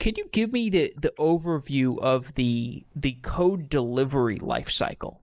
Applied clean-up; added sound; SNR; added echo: neural mask model Resemble Enhance denoiser.